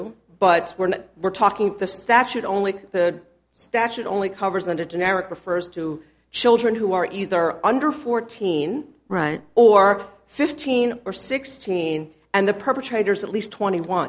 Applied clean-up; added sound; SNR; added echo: none; none; none; none.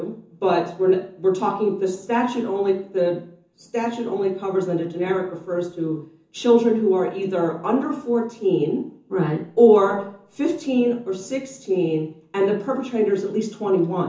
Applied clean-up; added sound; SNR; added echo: none; none; none; reverberation time 0.6 s.